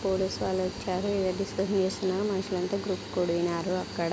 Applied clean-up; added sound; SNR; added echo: none; none; none; none.